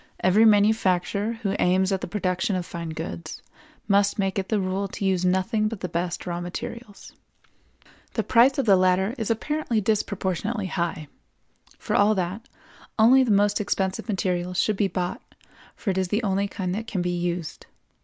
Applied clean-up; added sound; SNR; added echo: none; none; none; none.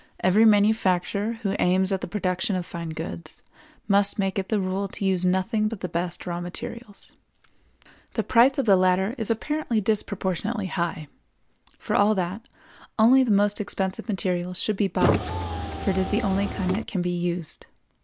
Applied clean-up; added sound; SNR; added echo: none; Car; 2 dB; none.